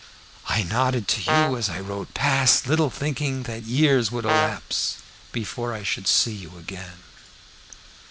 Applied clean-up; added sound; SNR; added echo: none; Brass instrument; -1 dB; none.